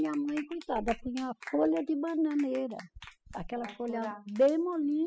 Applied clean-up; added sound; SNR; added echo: classical method spectral subtraction.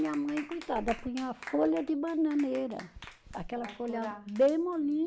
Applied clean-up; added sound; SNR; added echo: none; Clapping; 19 dB; none.